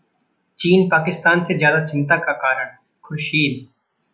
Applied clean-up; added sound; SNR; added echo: none; none; none; none.